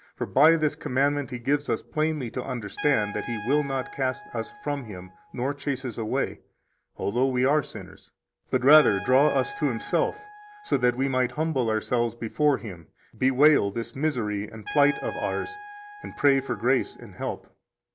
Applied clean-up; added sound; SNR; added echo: none; Trumpet; 17 dB; none.